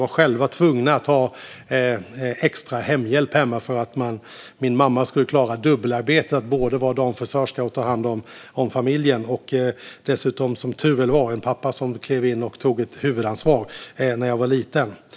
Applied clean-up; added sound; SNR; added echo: none; Whoosh, swoosh, swish; 15 dB; none.